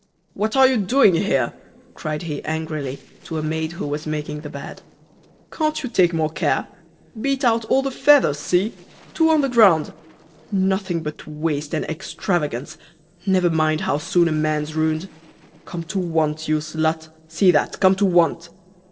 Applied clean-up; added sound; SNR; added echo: neural separator model SepFormer DNS4.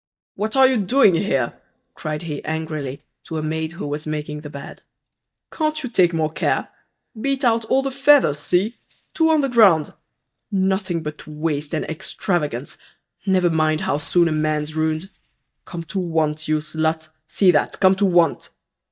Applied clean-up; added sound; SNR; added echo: neural mask model DeepFilterNet 3.